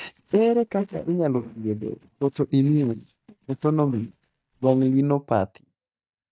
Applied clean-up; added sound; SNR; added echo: neural mask model DeepFilterNet 3.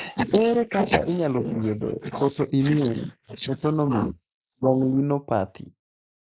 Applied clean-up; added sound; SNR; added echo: neural mask model Resemble Enhance denoiser.